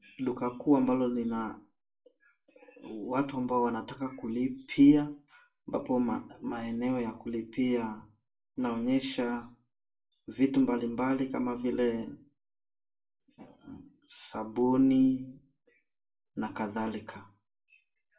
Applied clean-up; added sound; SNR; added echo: none; none; none; reverberation time 0.3 s.